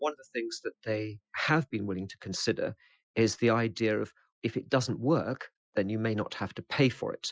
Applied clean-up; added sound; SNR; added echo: classical method Wiener filter.